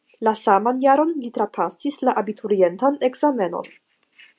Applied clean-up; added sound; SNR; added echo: none; none; none; none.